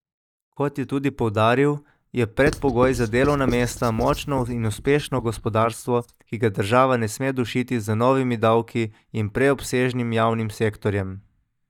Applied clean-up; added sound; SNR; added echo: neural mask model DeepFilterNet 3.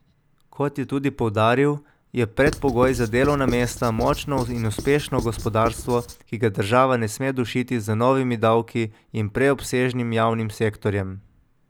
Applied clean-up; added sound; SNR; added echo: none; Writing; 9 dB; none.